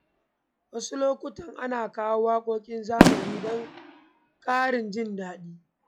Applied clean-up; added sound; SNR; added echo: classical method log-MMSE.